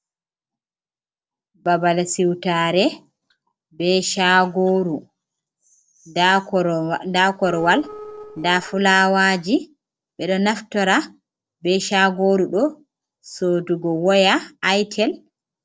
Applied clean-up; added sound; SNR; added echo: neural separator model SepFormer DNS4.